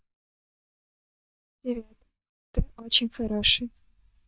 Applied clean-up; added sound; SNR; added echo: neural mask model DeepFilterNet 3.